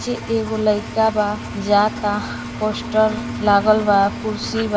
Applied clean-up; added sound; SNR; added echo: none; Engine; 10 dB; reverberation time 1.6 s.